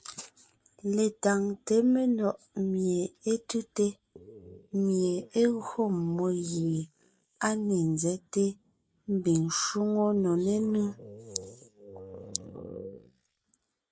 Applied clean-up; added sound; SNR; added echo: neural mask model Resemble Enhance denoiser.